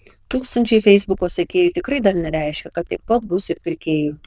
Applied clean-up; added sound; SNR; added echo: neural diffusion model UNIVERSE++.